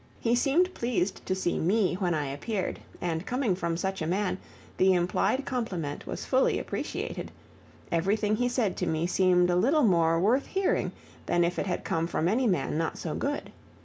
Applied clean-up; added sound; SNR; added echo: none; none; none; none.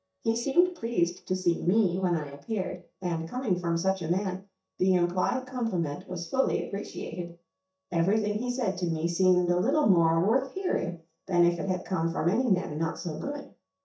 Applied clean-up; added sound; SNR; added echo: neural mask model DeepFilterNet 3.